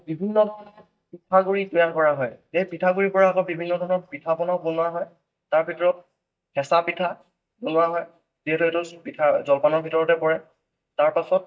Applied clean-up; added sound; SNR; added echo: neural mask model DeepFilterNet 3.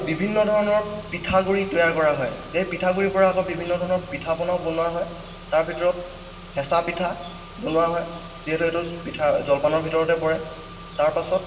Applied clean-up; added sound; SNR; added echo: none; Engine / Car; 15 dB; reverberation time 1.8 s.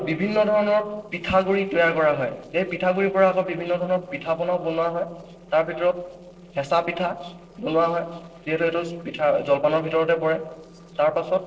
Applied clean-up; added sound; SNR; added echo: neural separator model SepFormer DNS4.